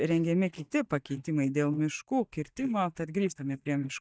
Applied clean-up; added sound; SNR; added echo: neural mask model DeepFilterNet 3.